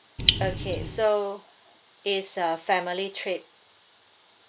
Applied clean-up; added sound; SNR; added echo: none; Raindrop; -2 dB; none.